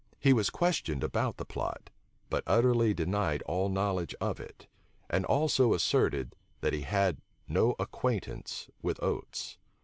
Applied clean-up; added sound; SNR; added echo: none; none; none; none.